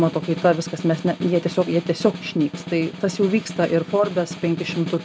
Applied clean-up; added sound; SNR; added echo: none; Snare drum; 12 dB; none.